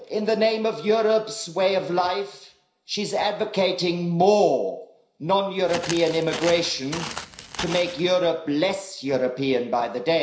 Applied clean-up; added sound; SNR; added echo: none; Walk, footsteps; 10 dB; reverberation time 0.5 s.